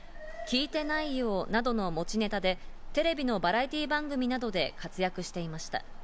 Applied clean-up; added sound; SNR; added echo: none; Alarm; 9 dB; none.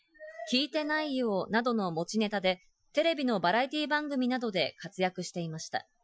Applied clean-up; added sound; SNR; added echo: classical method Wiener filter.